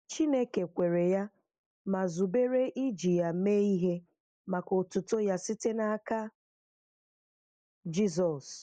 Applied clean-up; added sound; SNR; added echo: neural mask model Resemble Enhance denoiser.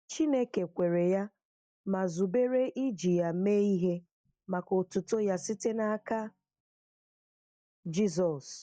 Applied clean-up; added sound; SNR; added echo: neural mask model DeepFilterNet 3.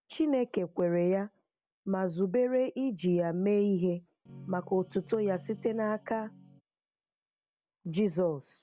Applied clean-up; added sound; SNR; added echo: none; Guitar; 19 dB; none.